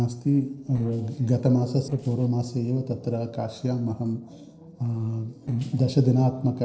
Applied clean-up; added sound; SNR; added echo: neural separator model SepFormer DNS4.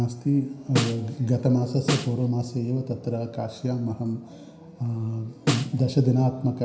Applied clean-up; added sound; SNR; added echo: none; Snare drum; 6 dB; reverberation time 0.9 s.